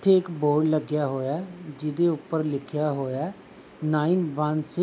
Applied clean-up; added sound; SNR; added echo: none; none; none; none.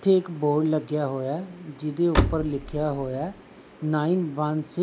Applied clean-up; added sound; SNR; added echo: none; Slam; 2 dB; none.